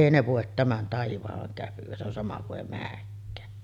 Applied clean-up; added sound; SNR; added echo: none; none; none; none.